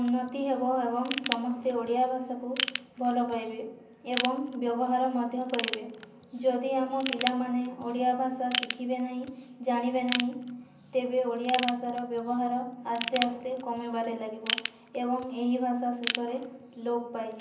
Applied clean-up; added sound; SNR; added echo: none; Ratchet, pawl / Tools; 4 dB; reverberation time 0.6 s.